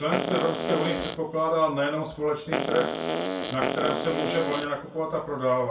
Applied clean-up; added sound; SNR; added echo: none; Fart; 0 dB; reverberation time 0.3 s.